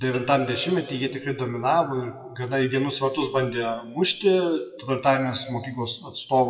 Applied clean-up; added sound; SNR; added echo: classical method WPE with log-MMSE.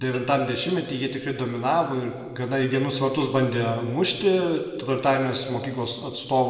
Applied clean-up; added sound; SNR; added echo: neural separator model SepFormer DNS4.